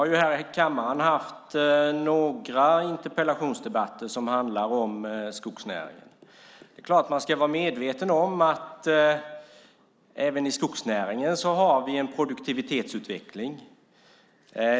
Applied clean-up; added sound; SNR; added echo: none; none; none; none.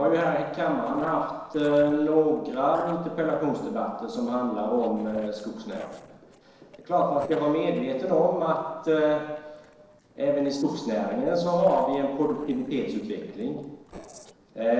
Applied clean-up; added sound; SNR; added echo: neural separator model SepFormer DNS4.